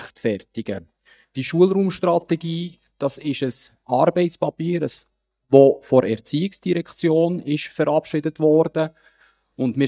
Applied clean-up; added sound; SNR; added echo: neural mask model DeepFilterNet 3.